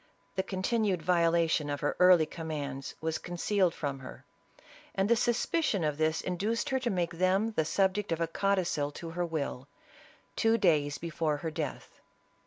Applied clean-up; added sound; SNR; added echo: none; none; none; none.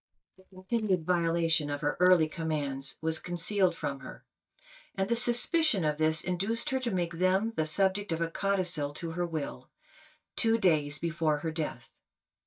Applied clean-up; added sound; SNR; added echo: neural mask model DeepFilterNet 3.